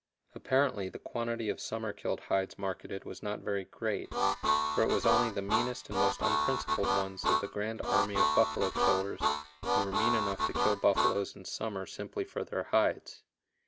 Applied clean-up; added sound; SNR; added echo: none; Harmonica; -2 dB; none.